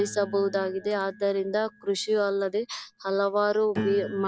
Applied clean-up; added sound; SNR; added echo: none; Piano; 13 dB; none.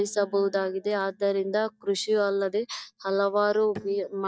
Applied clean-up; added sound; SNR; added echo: neural mask model DeepFilterNet 3.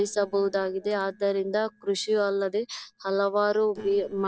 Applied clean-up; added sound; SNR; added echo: neural separator model SepFormer DNS4.